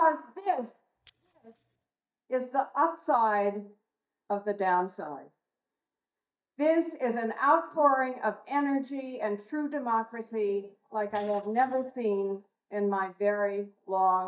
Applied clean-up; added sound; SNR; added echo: neural mask model DeepFilterNet 3.